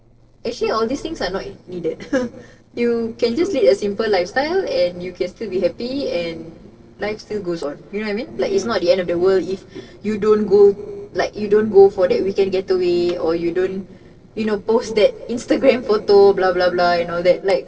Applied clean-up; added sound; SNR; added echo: neural separator model SepFormer DNS4.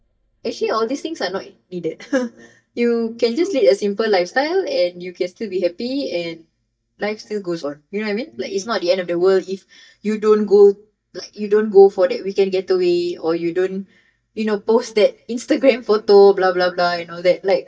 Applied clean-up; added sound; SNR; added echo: neural mask model DeepFilterNet 3.